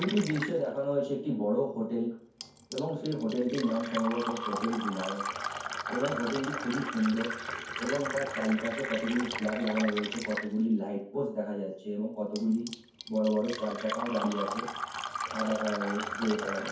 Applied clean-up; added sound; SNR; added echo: none; Fill (with liquid); 7 dB; reverberation time 0.6 s.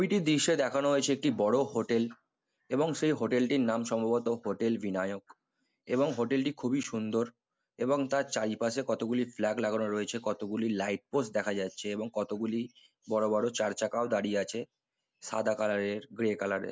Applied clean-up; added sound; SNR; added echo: none; none; none; none.